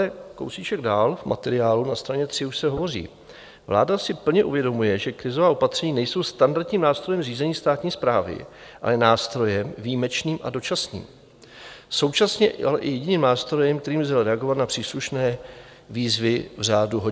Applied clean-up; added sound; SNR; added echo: none; none; none; none.